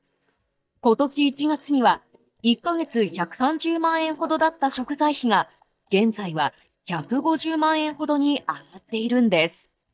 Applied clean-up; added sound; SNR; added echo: neural mask model DeepFilterNet 3.